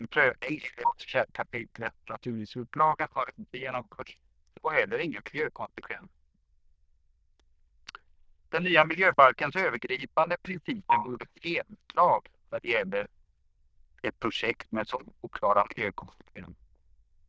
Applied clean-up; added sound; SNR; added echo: neural diffusion model UNIVERSE++.